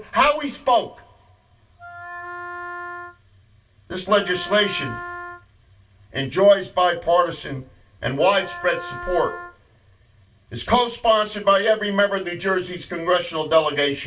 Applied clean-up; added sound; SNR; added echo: none; Wind instrument, woodwind instrument; 12 dB; reverberation time 0.2 s.